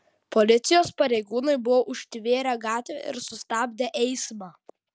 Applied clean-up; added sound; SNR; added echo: none; none; none; none.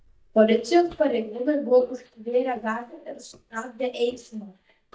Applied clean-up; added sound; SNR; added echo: neural mask model DeepFilterNet 3.